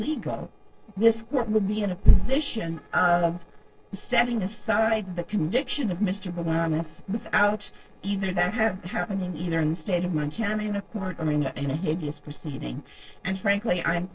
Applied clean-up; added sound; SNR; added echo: neural separator model SepFormer DNS4.